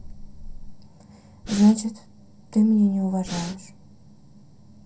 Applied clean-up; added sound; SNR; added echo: none; Breathing; 11 dB; reverberation time 0.3 s.